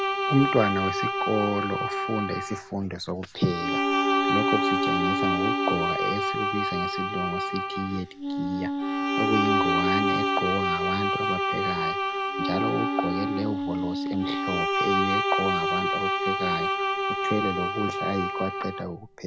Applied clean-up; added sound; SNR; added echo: none; Bowed string instrument + Wind instrument, woodwind instrument; -4 dB; none.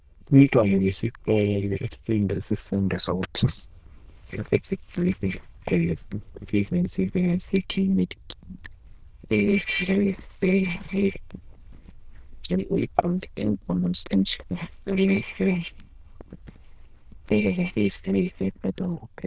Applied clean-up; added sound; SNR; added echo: neural diffusion model UNIVERSE++.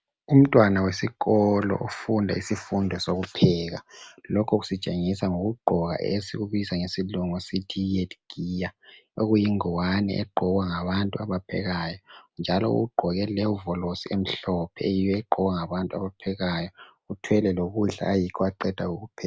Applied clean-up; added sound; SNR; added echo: none; none; none; none.